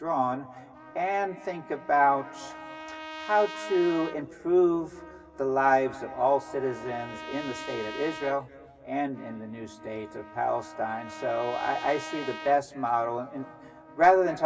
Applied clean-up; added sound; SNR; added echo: none; Trumpet; 15 dB; reverberation time 2.5 s.